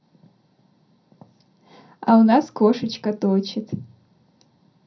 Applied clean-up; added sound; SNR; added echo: none; none; none; reverberation time 0.3 s.